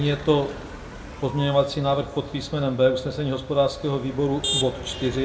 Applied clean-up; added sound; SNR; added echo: none; Motor vehicle (road); 11 dB; reverberation time 0.7 s.